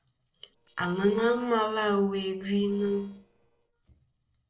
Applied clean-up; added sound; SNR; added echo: neural separator model SepFormer DNS4.